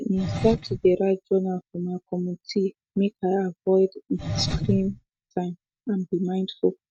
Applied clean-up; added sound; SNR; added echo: neural mask model RNNoise.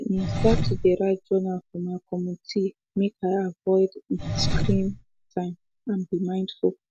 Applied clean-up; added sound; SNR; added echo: none; Engine; 5 dB; none.